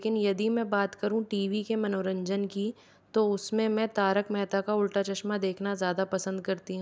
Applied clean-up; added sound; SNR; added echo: none; none; none; none.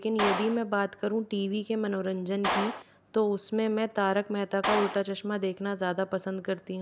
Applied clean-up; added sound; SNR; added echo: none; Clapping; 7 dB; none.